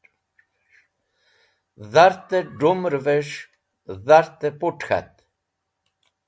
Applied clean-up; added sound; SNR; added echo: none; none; none; none.